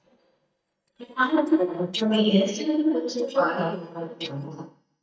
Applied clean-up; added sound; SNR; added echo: neural mask model DeepFilterNet 3.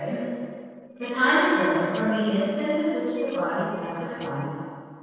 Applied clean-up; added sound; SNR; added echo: neural separator model SepFormer DNS4.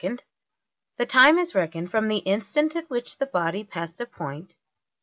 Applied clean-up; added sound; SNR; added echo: none; none; none; none.